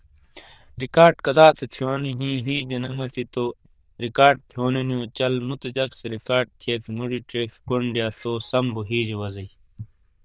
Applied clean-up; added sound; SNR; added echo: neural diffusion model UNIVERSE++.